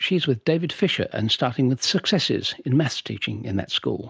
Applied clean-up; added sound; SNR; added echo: none; none; none; none.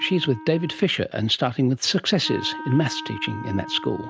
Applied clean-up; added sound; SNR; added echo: none; Wind instrument, woodwind instrument; 14 dB; none.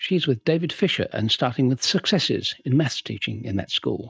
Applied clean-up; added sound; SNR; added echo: neural mask model DeepFilterNet 3.